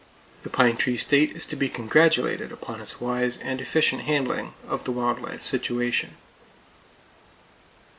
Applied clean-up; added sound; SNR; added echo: none; none; none; none.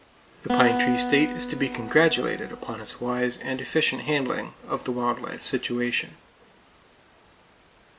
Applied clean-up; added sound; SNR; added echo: none; Acoustic guitar; 4 dB; none.